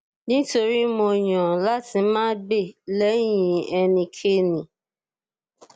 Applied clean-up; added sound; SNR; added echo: none; none; none; none.